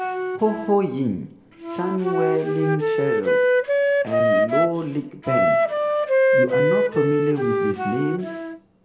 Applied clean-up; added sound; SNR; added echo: none; Wind instrument, woodwind instrument; -4 dB; reverberation time 0.6 s.